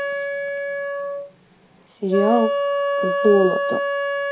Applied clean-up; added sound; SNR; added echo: none; Wind instrument, woodwind instrument; 0 dB; none.